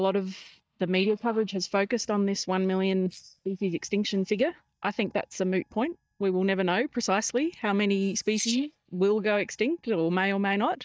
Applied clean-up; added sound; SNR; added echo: neural mask model DeepFilterNet 3.